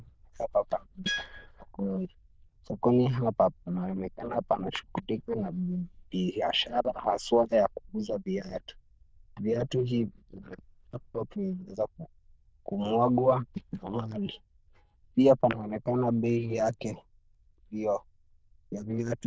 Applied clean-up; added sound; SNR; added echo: neural diffusion model UNIVERSE++.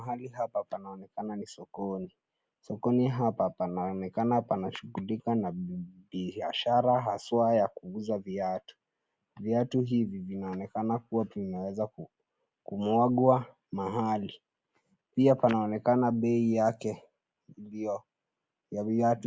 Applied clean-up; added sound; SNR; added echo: none; none; none; none.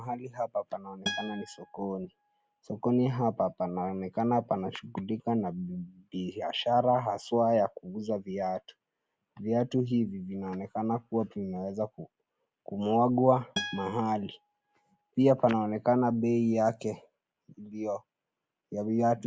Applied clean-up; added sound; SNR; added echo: none; Acoustic guitar; 11 dB; none.